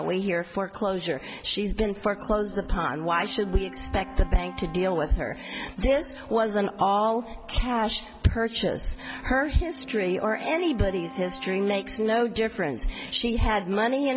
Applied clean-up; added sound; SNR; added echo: none; Wind instrument, woodwind instrument; 19 dB; none.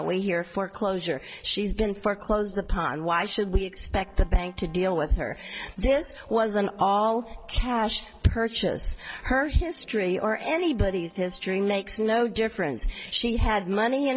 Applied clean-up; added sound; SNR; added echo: neural separator model SepFormer DNS4.